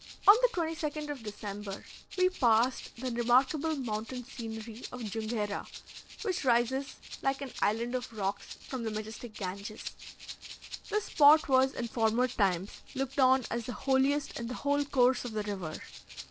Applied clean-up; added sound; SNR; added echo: none; Rattle (instrument); 15 dB; none.